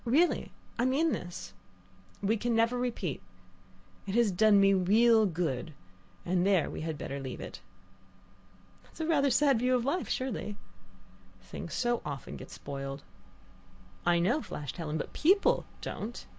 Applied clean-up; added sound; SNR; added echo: none; none; none; none.